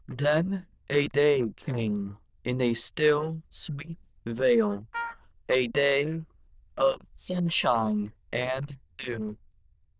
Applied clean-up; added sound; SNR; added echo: neural diffusion model UNIVERSE++.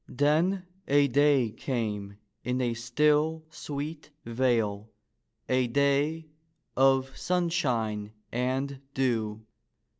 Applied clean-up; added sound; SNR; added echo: none; none; none; none.